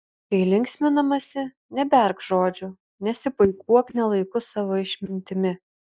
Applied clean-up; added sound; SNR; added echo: neural mask model DeepFilterNet 3.